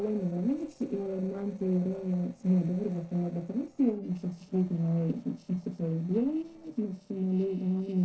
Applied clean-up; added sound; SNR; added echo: neural separator model SepFormer DNS4.